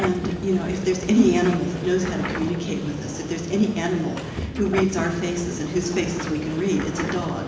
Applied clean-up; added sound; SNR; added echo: none; Subway, metro, underground; 7 dB; reverberation time 1.0 s.